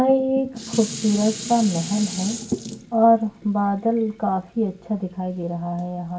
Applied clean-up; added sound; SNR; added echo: none; Dishes, pots, and pans; 12 dB; reverberation time 0.2 s.